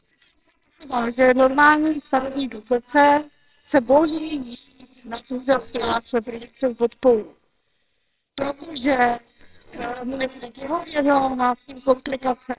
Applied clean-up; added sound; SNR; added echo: neural separator model SepFormer WHAMR!.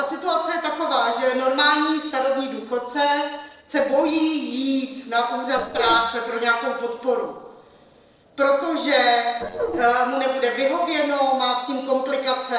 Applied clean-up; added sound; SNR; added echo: neural separator model SepFormer DNS4.